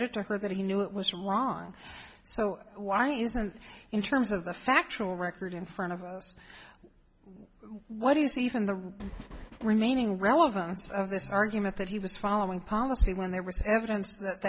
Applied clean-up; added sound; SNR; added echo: none; Train + Buzz; 17 dB; none.